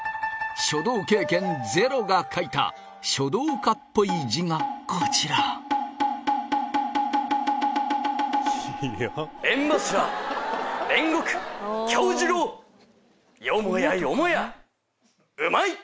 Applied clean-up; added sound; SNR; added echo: none; none; none; none.